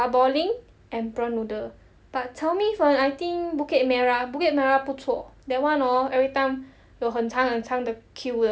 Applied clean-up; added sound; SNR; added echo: none; none; none; none.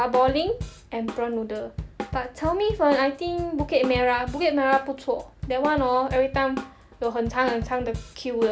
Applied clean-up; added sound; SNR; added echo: none; Drum kit; 11 dB; none.